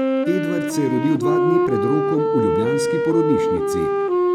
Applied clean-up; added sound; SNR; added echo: none; Wind instrument, woodwind instrument; -3 dB; none.